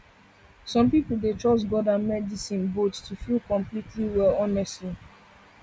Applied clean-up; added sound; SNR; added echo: none; none; none; none.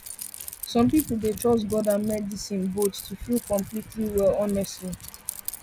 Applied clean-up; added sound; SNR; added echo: none; Keys jangling; 14 dB; none.